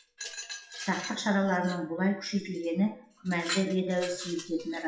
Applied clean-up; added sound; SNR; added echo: classical method WPE with log-MMSE.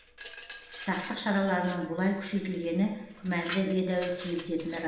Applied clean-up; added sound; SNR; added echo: none; Glass; 13 dB; reverberation time 1.1 s.